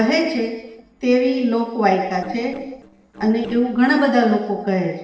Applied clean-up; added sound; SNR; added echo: neural separator model SepFormer DNS4.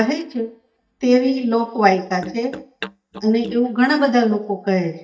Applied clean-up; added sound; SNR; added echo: neural mask model DeepFilterNet 3.